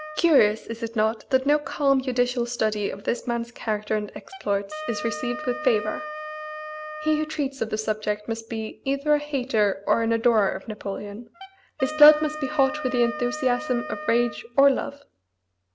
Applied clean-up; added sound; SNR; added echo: none; Wind instrument, woodwind instrument; 14 dB; none.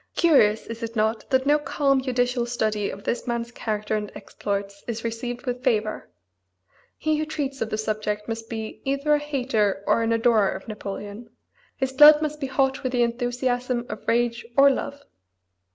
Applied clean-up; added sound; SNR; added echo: none; none; none; none.